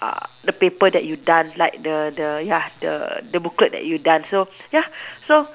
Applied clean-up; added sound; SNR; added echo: none; none; none; none.